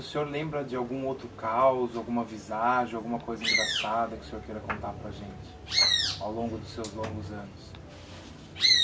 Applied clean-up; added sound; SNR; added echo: none; none; none; none.